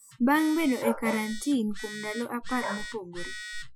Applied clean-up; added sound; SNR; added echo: classical method Wiener filter.